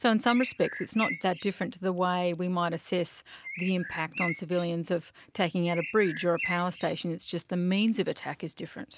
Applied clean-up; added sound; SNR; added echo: none; Bird; 10 dB; none.